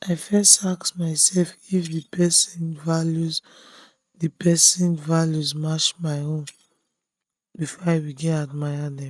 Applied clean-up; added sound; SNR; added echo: neural mask model RNNoise.